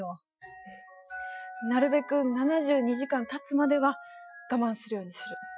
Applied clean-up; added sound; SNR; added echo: classical method Wiener filter.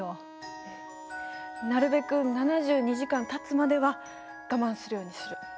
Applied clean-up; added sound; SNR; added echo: none; Wind instrument, woodwind instrument; 20 dB; none.